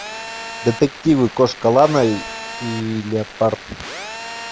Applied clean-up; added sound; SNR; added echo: none; Telephone; 12 dB; none.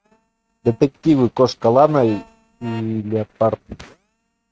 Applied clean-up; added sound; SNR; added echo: neural mask model RNNoise.